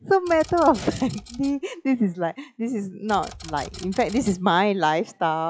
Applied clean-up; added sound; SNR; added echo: classical method log-MMSE.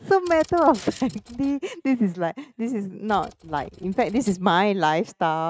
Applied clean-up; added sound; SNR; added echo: neural mask model RNNoise.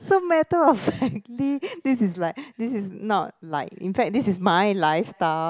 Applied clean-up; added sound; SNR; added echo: none; none; none; none.